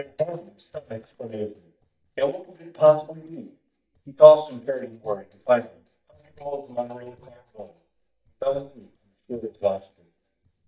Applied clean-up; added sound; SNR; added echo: neural mask model DeepFilterNet 3.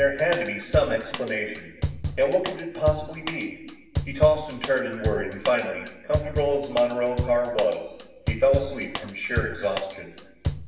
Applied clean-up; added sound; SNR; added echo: none; Drum / Drum kit; 7 dB; reverberation time 1.0 s.